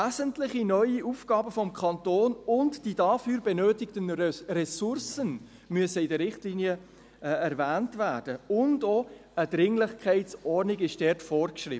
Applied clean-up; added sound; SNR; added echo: none; none; none; none.